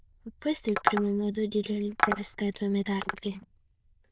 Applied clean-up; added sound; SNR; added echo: neural diffusion model UNIVERSE++.